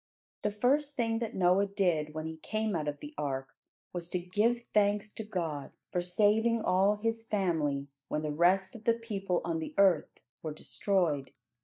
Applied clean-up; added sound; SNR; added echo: neural mask model DeepFilterNet 3.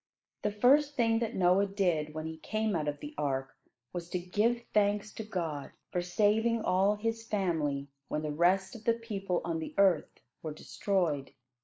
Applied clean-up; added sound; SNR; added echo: neural mask model Resemble Enhance denoiser.